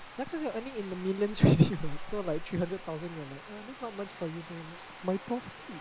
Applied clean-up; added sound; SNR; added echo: none; Bathtub (filling or washing); 10 dB; none.